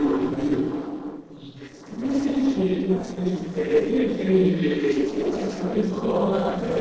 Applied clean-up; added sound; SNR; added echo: neural separator model SepFormer DNS4.